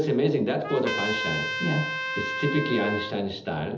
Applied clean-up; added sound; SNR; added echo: none; Trumpet; 4 dB; reverberation time 1.2 s.